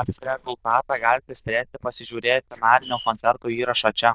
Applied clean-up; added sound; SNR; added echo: neural diffusion model UNIVERSE++.